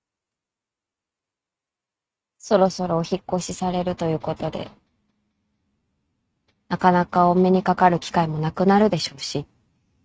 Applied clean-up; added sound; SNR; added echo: neural mask model RNNoise.